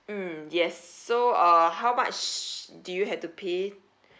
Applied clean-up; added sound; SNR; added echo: none; none; none; none.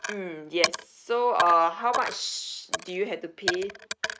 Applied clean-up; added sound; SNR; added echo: neural mask model RNNoise.